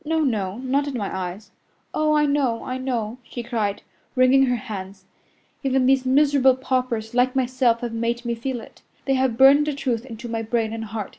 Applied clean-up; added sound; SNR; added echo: none; none; none; none.